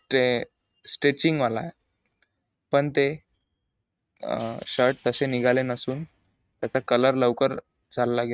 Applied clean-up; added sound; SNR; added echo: neural mask model RNNoise.